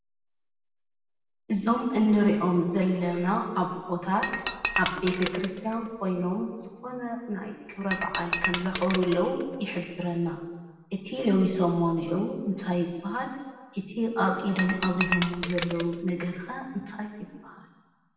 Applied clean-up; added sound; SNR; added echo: none; Shatter; 7 dB; reverberation time 1.3 s.